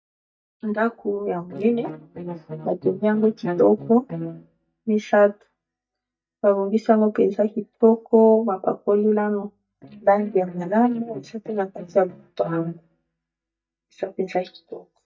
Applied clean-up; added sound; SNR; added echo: neural mask model DeepFilterNet 3.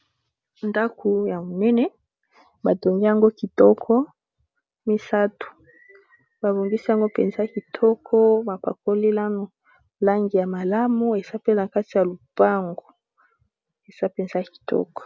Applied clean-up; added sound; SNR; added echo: none; none; none; none.